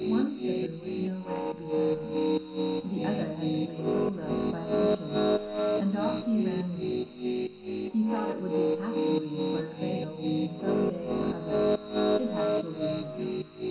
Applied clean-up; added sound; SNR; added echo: none; Piano; -5 dB; reverberation time 0.6 s.